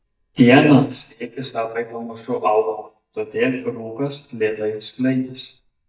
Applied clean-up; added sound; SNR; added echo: neural mask model DeepFilterNet 3.